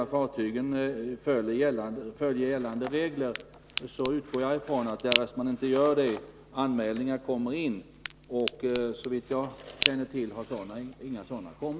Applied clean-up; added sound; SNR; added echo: none; Crack; 6 dB; none.